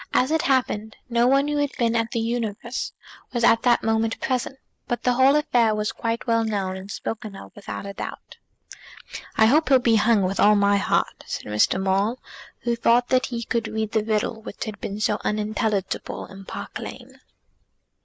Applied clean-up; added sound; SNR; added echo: neural mask model Resemble Enhance denoiser.